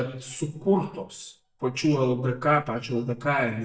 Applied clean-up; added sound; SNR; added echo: neural mask model DeepFilterNet 3.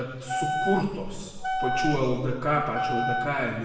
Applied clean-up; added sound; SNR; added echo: none; Wind instrument, woodwind instrument; 2 dB; reverberation time 1.2 s.